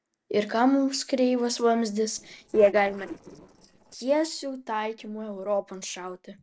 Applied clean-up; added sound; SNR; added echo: neural separator model SepFormer DNS4.